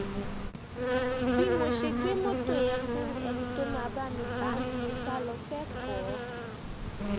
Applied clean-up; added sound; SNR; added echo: none; Insect; -4 dB; none.